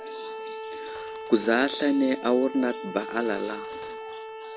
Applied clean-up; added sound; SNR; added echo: none; Bowed string instrument + Cutlery, silverware; 9 dB; none.